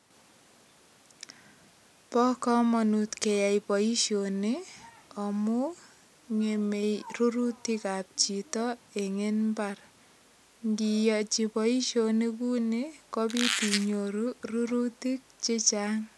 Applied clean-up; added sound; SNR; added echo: none; Squeak; 2 dB; none.